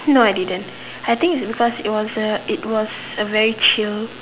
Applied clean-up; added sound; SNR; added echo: none; none; none; none.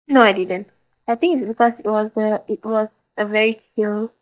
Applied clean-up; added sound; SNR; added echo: neural mask model DeepFilterNet 3.